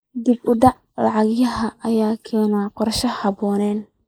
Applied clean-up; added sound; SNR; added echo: neural mask model Resemble Enhance denoiser.